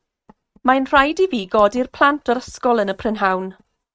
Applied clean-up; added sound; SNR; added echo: neural mask model RNNoise.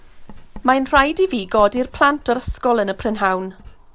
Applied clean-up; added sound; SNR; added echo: none; Crack + Writing; 19 dB; none.